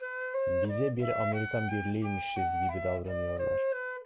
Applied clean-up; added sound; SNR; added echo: none; Wind instrument, woodwind instrument; -1 dB; none.